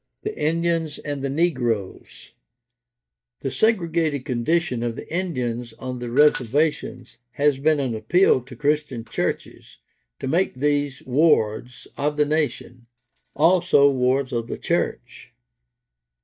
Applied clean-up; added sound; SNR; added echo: neural mask model DeepFilterNet 3.